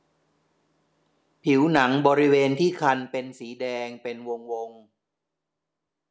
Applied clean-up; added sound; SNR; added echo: none; none; none; none.